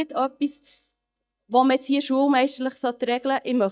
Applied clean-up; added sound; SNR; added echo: neural mask model DeepFilterNet 3.